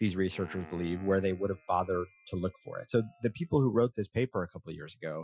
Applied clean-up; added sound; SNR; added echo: classical method Wiener filter.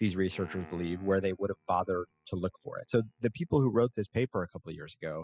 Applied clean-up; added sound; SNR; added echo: classical method spectral subtraction.